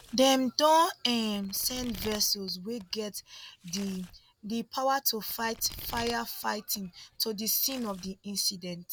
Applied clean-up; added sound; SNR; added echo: none; Domestic sounds, home sounds; 19 dB; none.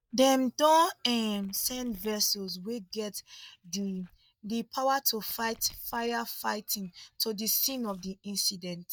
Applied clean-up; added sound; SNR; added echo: neural mask model DeepFilterNet 3.